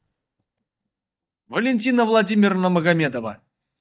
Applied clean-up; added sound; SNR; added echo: neural mask model DeepFilterNet 3.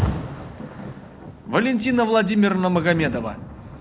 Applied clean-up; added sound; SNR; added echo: none; Rain; 9 dB; none.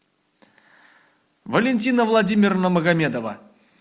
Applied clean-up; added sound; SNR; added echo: none; none; none; none.